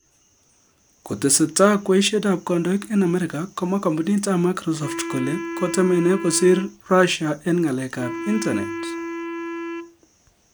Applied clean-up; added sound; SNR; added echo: none; Wind instrument, woodwind instrument; 9 dB; none.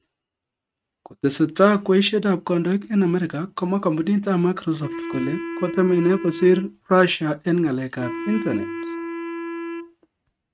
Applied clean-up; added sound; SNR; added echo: neural mask model RNNoise.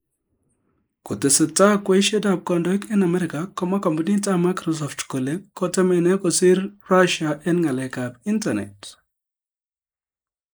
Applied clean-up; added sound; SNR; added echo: neural mask model Resemble Enhance denoiser.